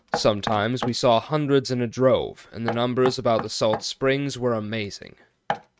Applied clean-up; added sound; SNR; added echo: neural mask model RNNoise.